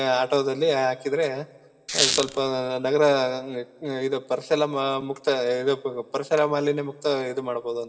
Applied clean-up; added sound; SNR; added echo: none; Squeak; 1 dB; reverberation time 1.2 s.